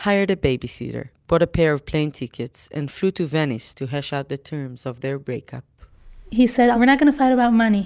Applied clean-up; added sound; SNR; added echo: none; none; none; none.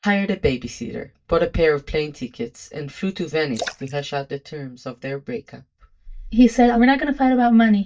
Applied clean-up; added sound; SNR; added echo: neural mask model DeepFilterNet 3.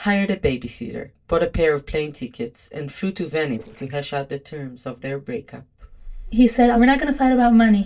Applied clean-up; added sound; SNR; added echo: neural separator model SepFormer DNS4.